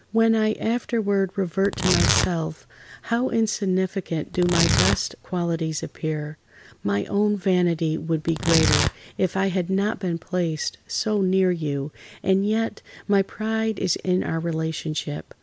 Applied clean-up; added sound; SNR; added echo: none; Tearing; 3 dB; none.